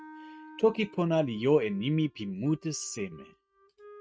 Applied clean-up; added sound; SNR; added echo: neural mask model RNNoise.